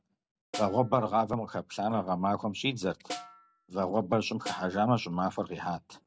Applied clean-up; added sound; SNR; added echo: none; Snare drum; 14 dB; none.